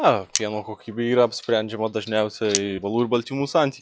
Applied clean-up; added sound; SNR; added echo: classical method log-MMSE.